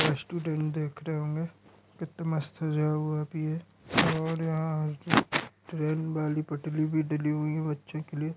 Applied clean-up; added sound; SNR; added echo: none; none; none; none.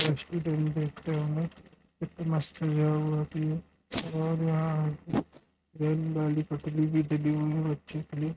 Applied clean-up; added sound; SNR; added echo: neural mask model RNNoise.